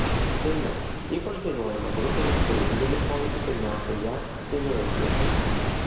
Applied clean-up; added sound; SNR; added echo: none; Waves, surf; -4 dB; reverberation time 2.1 s.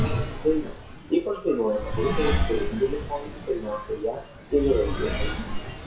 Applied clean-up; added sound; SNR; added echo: classical method WPE with log-MMSE.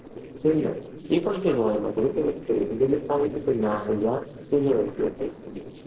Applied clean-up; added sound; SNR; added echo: neural separator model SepFormer DNS4.